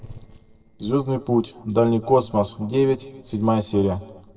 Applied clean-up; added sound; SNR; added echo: neural separator model SepFormer DNS4.